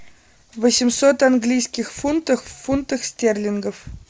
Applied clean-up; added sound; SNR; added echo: none; none; none; none.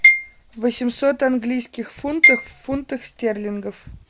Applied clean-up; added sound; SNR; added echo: none; Marimba, xylophone; -2 dB; none.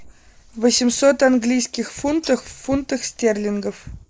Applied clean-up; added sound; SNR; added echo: neural mask model Resemble Enhance denoiser.